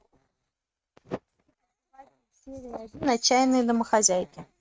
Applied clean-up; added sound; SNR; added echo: neural mask model RNNoise.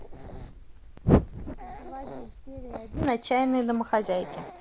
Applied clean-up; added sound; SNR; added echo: none; Dog; 16 dB; none.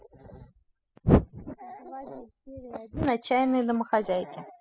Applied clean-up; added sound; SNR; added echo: classical method spectral subtraction.